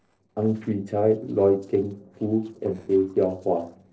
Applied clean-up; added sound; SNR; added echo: neural separator model SepFormer DNS4.